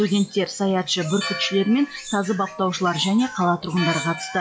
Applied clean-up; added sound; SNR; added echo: classical method log-MMSE.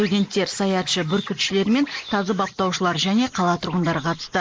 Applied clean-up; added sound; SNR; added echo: neural mask model Resemble Enhance denoiser.